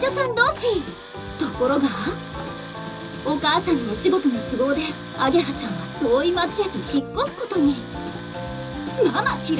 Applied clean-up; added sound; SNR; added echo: none; Tools; 16 dB; reverberation time 0.2 s.